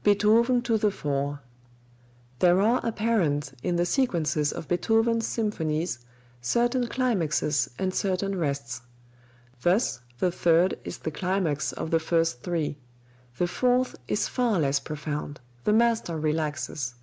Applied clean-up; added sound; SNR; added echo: none; none; none; none.